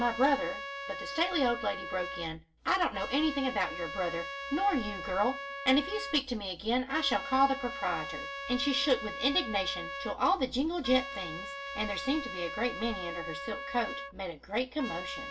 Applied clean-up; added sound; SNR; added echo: none; Trumpet; 8 dB; reverberation time 0.2 s.